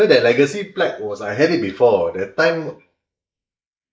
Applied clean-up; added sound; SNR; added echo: neural mask model Resemble Enhance denoiser.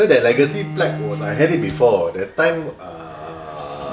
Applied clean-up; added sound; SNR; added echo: none; Bowed string instrument; 12 dB; none.